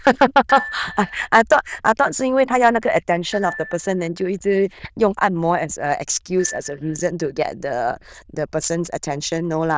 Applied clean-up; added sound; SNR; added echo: neural diffusion model UNIVERSE++.